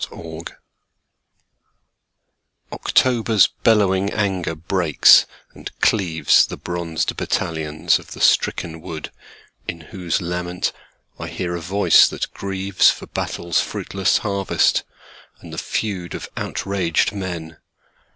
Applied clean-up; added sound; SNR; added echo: none; none; none; none.